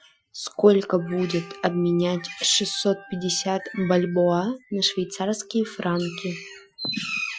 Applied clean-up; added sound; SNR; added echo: classical method Wiener filter.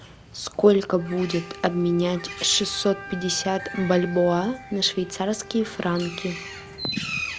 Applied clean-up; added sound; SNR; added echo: none; Wind instrument, woodwind instrument + Bird; 12 dB; none.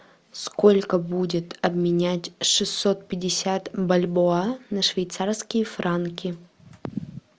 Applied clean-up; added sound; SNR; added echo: none; none; none; none.